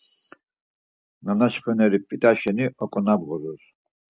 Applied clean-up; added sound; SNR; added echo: none; none; none; none.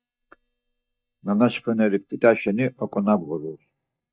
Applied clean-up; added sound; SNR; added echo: neural mask model DeepFilterNet 3.